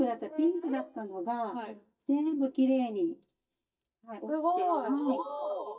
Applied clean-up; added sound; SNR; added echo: neural mask model DeepFilterNet 3.